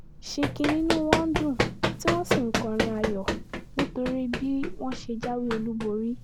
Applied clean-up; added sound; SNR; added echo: none; Run; 1 dB; none.